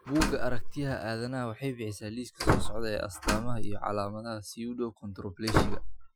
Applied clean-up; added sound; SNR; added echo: classical method Wiener filter.